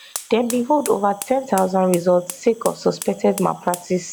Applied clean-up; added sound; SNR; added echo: none; Fire; 16 dB; none.